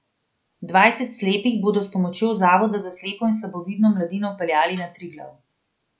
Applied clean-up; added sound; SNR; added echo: none; none; none; none.